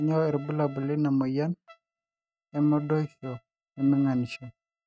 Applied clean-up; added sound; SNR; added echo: neural mask model RNNoise.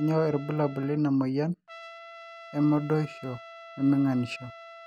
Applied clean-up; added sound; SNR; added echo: none; Trumpet; 18 dB; none.